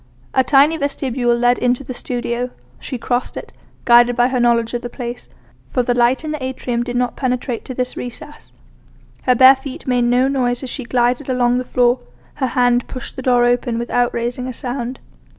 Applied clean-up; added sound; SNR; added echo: none; none; none; none.